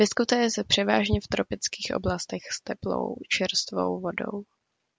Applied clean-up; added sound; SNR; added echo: none; none; none; none.